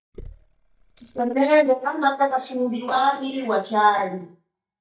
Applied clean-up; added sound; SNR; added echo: neural mask model DeepFilterNet 3.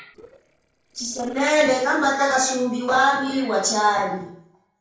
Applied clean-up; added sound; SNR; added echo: neural separator model SepFormer DNS4.